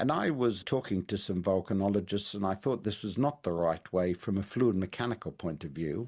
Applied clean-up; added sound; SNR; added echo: none; none; none; none.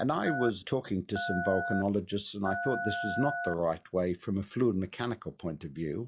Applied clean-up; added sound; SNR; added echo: classical method log-MMSE.